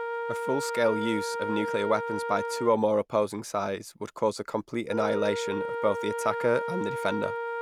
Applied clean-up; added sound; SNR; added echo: none; Wind instrument, woodwind instrument; 4 dB; none.